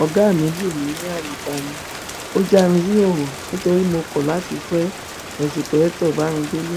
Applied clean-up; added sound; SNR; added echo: none; Rain; 12 dB; none.